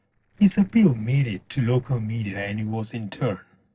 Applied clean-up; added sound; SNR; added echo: neural separator model SepFormer DNS4.